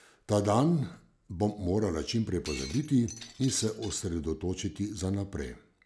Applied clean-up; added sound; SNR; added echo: none; Shatter; 14 dB; none.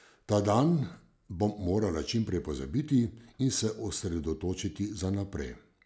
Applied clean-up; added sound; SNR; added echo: none; none; none; none.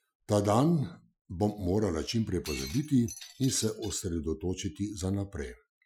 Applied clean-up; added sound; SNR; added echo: classical method Wiener filter.